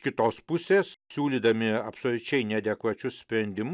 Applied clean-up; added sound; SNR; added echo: none; none; none; none.